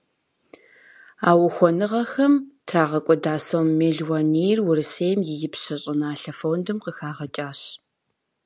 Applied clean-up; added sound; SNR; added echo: none; none; none; none.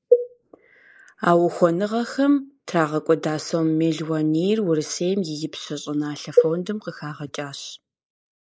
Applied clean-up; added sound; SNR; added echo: neural mask model Resemble Enhance denoiser.